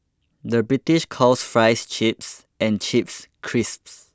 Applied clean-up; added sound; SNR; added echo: none; none; none; none.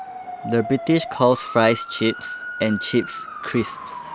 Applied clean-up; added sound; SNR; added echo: none; Motor vehicle (road) / Siren; 11 dB; none.